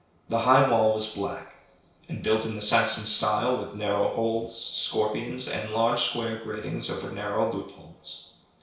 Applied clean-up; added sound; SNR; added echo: none; none; none; reverberation time 0.6 s.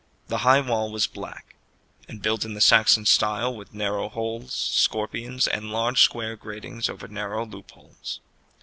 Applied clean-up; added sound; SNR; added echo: none; none; none; none.